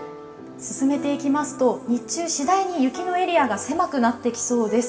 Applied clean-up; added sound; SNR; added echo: none; none; none; reverberation time 3.0 s.